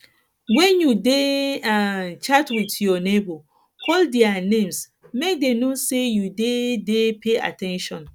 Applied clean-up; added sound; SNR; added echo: none; Bird; 18 dB; none.